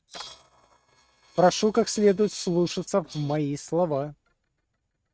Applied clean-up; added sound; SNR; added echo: neural mask model RNNoise.